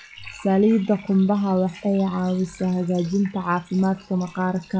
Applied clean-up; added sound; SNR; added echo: classical method log-MMSE.